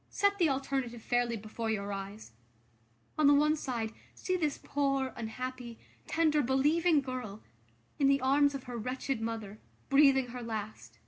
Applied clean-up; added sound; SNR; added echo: none; none; none; none.